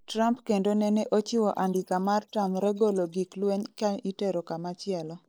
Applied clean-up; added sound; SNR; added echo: neural mask model Resemble Enhance denoiser.